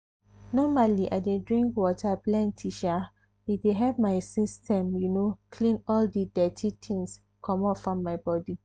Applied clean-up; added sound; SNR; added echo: none; none; none; none.